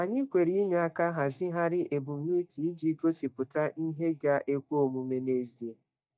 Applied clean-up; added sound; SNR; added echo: neural mask model DeepFilterNet 3.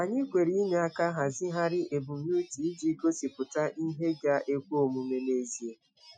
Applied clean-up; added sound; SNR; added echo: classical method Wiener filter.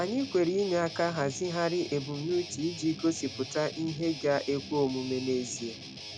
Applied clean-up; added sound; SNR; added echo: none; Guitar; 12 dB; none.